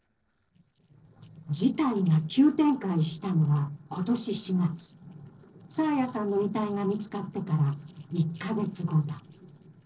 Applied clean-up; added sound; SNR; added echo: neural separator model SepFormer DNS4.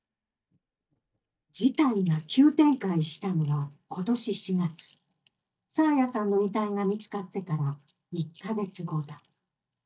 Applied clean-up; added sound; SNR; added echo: neural mask model DeepFilterNet 3.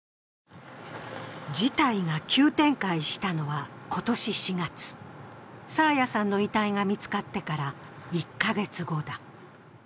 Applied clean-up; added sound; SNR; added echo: none; none; none; none.